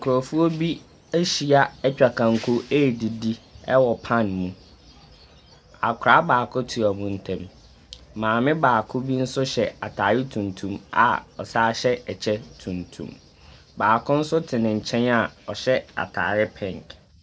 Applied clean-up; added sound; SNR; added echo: none; none; none; none.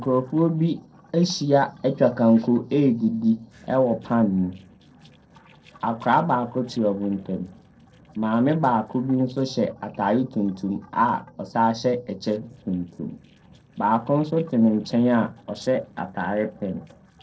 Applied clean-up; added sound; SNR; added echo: neural separator model SepFormer DNS4.